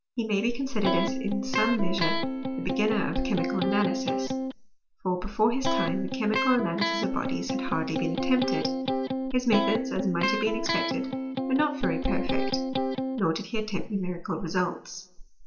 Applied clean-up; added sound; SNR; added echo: none; Electric guitar; 1 dB; reverberation time 0.5 s.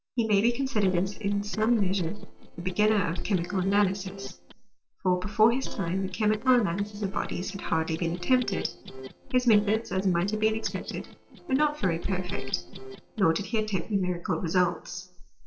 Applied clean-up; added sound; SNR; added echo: neural separator model SepFormer DNS4.